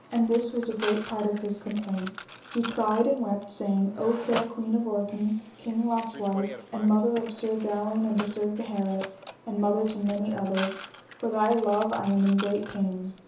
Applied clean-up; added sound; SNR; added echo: none; Mechanisms; 14 dB; reverberation time 0.6 s.